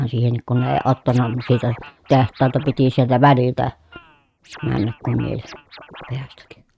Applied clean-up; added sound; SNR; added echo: neural mask model RNNoise.